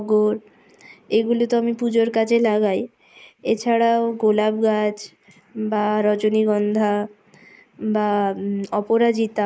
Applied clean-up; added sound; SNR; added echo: neural mask model Resemble Enhance denoiser.